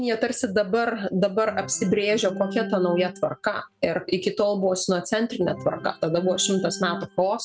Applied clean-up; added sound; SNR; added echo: neural mask model RNNoise.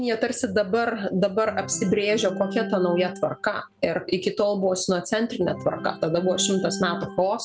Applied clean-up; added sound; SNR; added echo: none; Organ; 12 dB; none.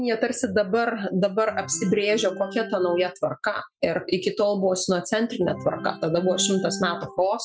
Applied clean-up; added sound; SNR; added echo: classical method Wiener filter.